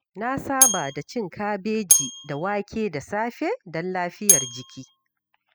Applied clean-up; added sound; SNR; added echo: classical method spectral subtraction.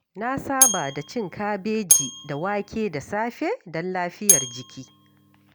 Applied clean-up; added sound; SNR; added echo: none; Bell; -4 dB; none.